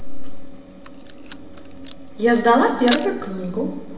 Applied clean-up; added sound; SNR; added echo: none; Camera; 16 dB; reverberation time 1.2 s.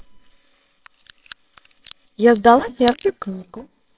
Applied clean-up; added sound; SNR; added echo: neural separator model SepFormer WHAMR!.